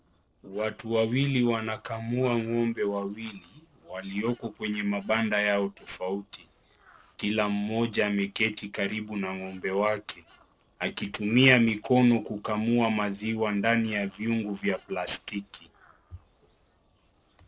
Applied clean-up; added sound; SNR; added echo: neural separator model SepFormer DNS4.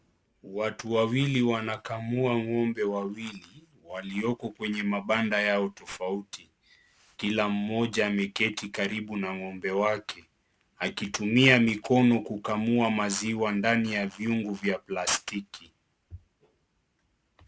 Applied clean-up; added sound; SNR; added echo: none; none; none; none.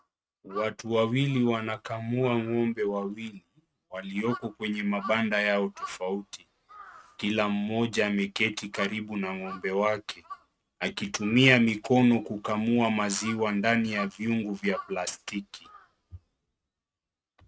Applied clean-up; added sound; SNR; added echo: neural mask model RNNoise.